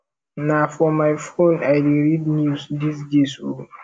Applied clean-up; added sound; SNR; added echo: none; none; none; none.